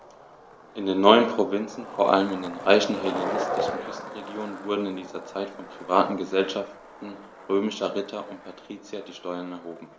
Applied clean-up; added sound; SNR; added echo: none; Skateboard; 10 dB; none.